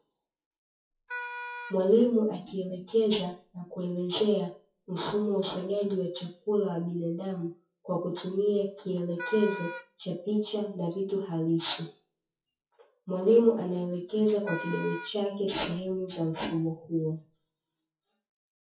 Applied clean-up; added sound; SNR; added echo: classical method WPE with log-MMSE.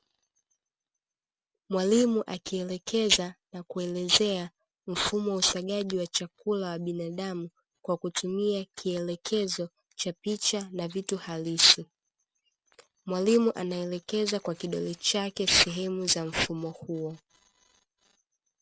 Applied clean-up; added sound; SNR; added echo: none; none; none; none.